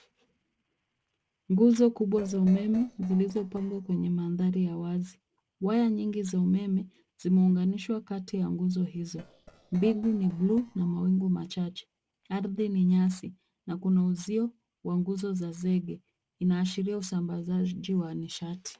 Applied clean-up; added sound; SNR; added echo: neural separator model SepFormer DNS4.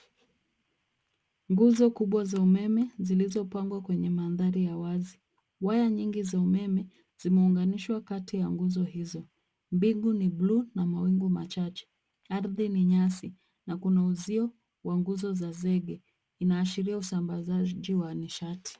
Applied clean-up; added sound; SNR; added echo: none; none; none; none.